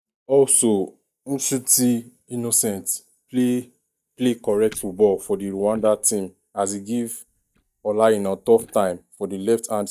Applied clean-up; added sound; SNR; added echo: neural mask model DeepFilterNet 3.